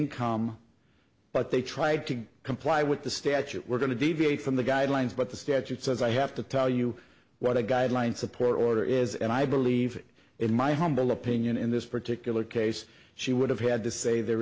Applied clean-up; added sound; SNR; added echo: none; none; none; none.